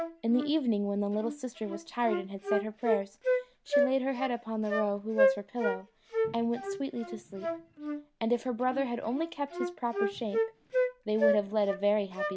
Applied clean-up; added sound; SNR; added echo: none; Wind instrument, woodwind instrument; 1 dB; none.